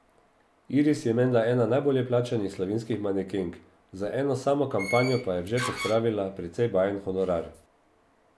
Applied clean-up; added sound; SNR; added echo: none; Door; 8 dB; none.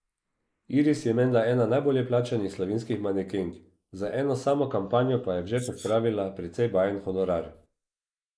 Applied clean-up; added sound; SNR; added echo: neural mask model Resemble Enhance denoiser.